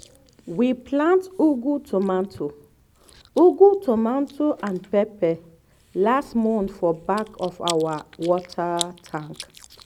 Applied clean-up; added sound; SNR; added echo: none; Chewing, mastication; 20 dB; none.